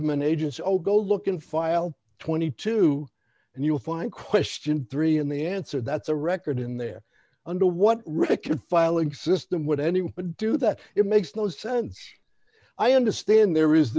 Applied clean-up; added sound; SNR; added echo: none; none; none; none.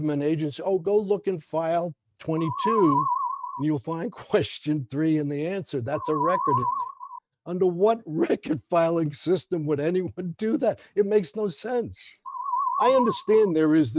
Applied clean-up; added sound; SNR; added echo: neural mask model RNNoise.